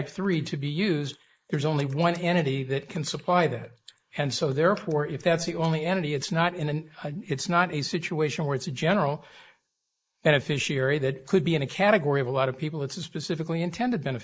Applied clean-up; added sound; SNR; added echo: neural mask model Resemble Enhance denoiser.